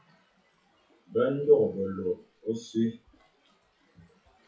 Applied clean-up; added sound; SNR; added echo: classical method WPE with log-MMSE.